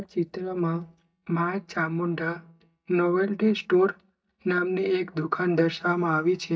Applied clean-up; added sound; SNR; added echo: neural mask model DeepFilterNet 3.